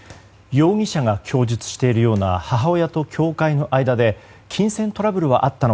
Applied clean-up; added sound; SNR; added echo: none; none; none; none.